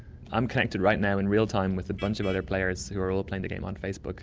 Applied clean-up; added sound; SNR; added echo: none; Vehicle horn, car horn, honking; 19 dB; none.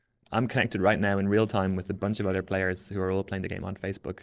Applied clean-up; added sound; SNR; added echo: neural separator model SepFormer DNS4.